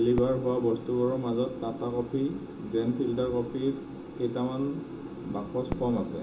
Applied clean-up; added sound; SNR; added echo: none; Fireworks; 17 dB; reverberation time 0.2 s.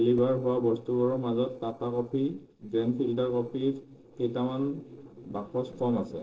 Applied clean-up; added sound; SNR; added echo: neural separator model SepFormer DNS4.